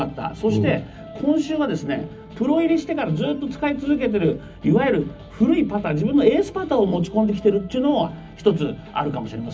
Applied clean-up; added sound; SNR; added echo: none; none; none; reverberation time 0.4 s.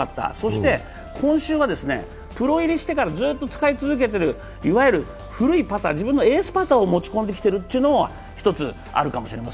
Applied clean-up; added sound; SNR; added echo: none; none; none; none.